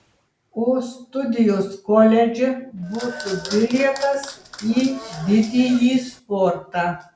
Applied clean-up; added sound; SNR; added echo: none; Applause / Clapping; 15 dB; none.